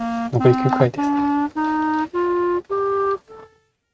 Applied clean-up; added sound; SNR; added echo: neural mask model RNNoise.